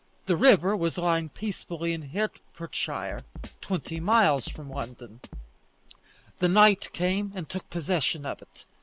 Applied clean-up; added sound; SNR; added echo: none; Drum kit; 18 dB; none.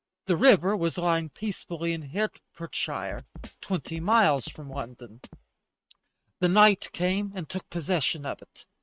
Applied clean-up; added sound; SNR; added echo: neural mask model RNNoise.